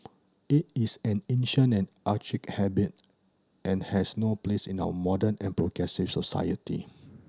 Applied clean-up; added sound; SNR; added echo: none; none; none; none.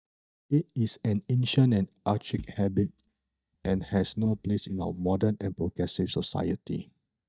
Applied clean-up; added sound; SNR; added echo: neural mask model DeepFilterNet 3.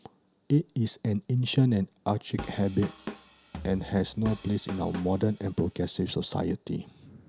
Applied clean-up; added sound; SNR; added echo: none; Drum kit; 13 dB; none.